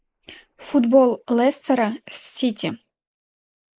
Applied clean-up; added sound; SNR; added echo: neural mask model Resemble Enhance denoiser.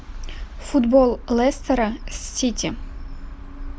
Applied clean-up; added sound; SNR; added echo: none; none; none; none.